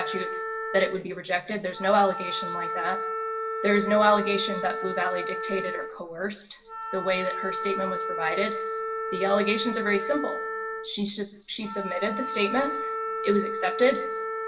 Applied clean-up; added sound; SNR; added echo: none; Wind instrument, woodwind instrument; 4 dB; reverberation time 0.8 s.